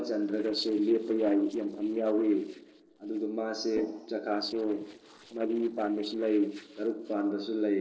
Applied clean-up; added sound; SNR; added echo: neural separator model SepFormer DNS4.